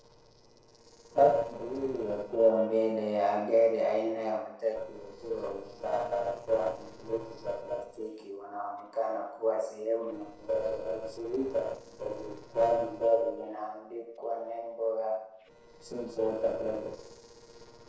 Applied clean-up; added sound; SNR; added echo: neural separator model SepFormer DNS4.